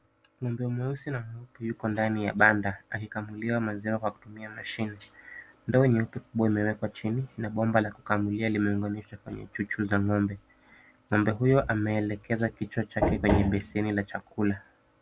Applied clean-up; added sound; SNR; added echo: none; none; none; none.